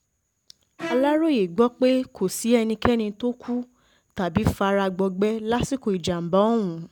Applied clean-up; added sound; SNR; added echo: none; Bowed string instrument; 14 dB; none.